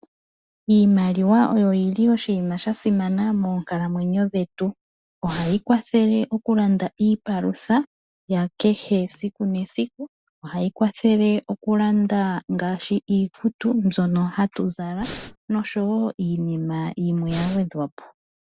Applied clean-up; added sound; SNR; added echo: none; Breathing; 11 dB; none.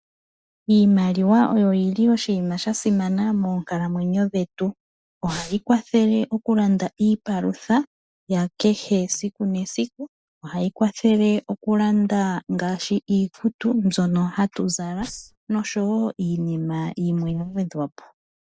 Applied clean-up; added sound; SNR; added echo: neural mask model DeepFilterNet 3.